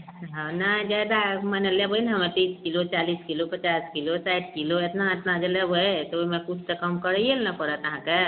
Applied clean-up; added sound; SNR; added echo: none; none; none; none.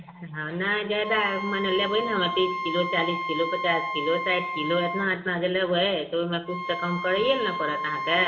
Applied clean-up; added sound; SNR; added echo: none; Wind instrument, woodwind instrument; 6 dB; reverberation time 0.7 s.